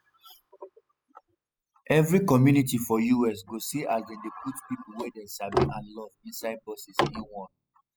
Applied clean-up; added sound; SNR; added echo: classical method spectral subtraction.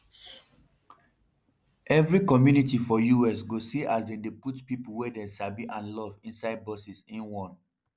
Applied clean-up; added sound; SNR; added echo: none; none; none; none.